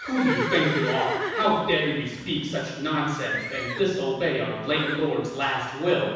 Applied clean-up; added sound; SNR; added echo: none; Livestock, farm animals, working animals; 8 dB; reverberation time 1.1 s.